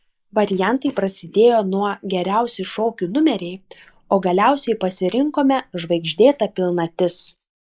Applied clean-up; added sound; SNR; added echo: neural mask model Resemble Enhance denoiser.